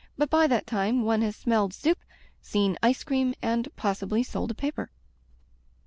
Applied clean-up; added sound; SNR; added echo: none; none; none; none.